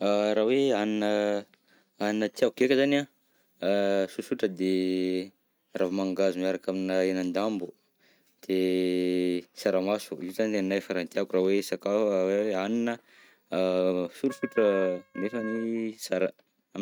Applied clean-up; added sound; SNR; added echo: neural mask model RNNoise.